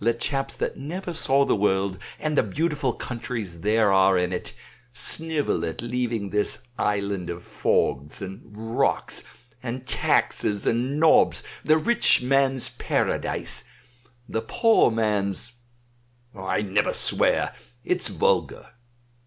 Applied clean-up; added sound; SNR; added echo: none; none; none; none.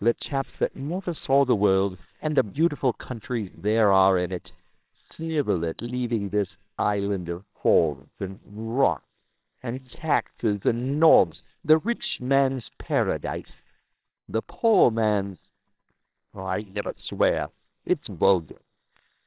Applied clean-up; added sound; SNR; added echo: neural separator model SepFormer WHAMR!.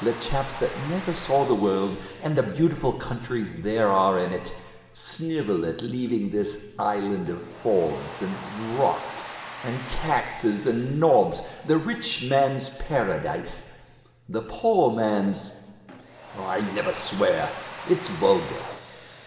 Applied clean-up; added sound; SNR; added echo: none; Domestic sounds, home sounds; 17 dB; reverberation time 1.6 s.